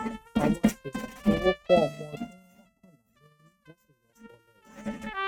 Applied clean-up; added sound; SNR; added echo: neural mask model RNNoise.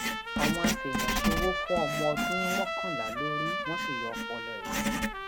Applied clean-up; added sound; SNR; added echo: none; Trumpet + Writing; -5 dB; none.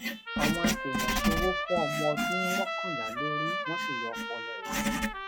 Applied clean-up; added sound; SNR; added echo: classical method log-MMSE.